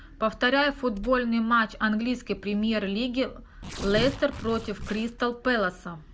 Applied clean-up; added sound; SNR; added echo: none; Tearing; 15 dB; none.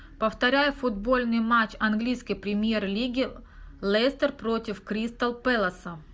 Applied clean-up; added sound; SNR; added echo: none; none; none; none.